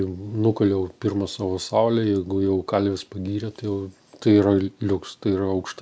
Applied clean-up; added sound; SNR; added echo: none; none; none; none.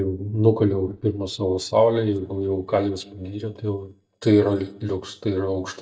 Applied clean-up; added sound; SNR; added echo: neural mask model DeepFilterNet 3.